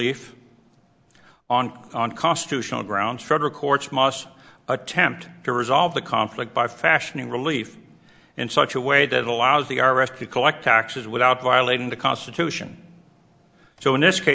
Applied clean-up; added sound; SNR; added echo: none; none; none; none.